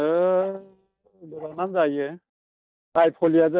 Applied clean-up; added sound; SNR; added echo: neural mask model DeepFilterNet 3.